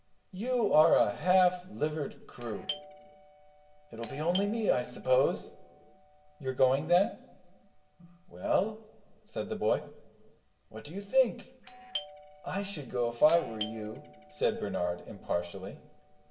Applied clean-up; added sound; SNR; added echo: none; Doorbell; 18 dB; reverberation time 0.8 s.